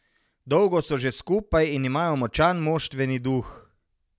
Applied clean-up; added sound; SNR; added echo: none; none; none; none.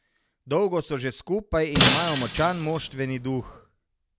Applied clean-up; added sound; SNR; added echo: none; Shatter; -4 dB; none.